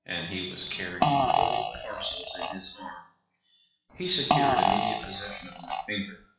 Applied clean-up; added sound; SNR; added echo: classical method WPE with log-MMSE.